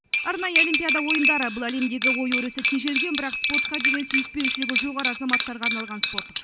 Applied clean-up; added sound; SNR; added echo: none; Cutlery, silverware; -3 dB; none.